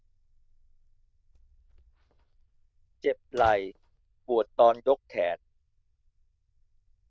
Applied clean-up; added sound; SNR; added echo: neural diffusion model UNIVERSE++.